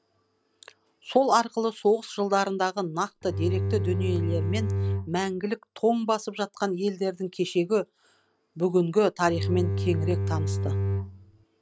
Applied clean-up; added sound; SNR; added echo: none; Bowed string instrument; 0 dB; none.